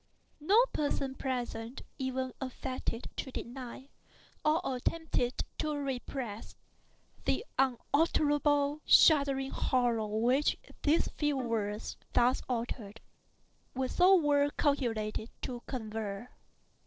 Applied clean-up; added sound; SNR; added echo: neural separator model SepFormer DNS4.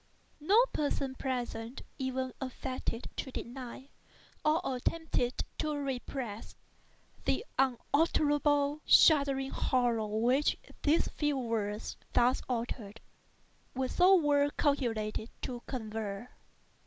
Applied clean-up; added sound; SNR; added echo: none; none; none; none.